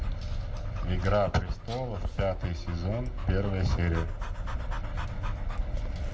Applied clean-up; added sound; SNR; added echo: none; Dog; 18 dB; reverberation time 0.4 s.